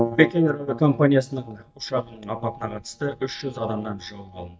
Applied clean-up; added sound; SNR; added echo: neural mask model DeepFilterNet 3.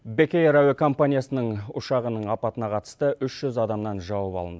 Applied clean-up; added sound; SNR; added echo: none; none; none; none.